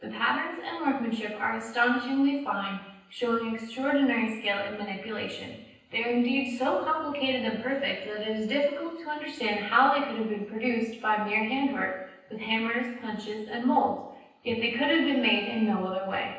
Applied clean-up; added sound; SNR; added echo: none; Wind instrument, woodwind instrument; 20 dB; reverberation time 0.9 s.